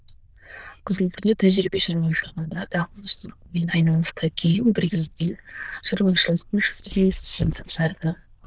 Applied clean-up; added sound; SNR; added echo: neural diffusion model UNIVERSE++.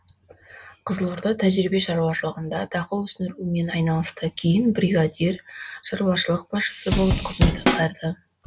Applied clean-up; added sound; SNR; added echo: none; Drum / Drum kit; -2 dB; none.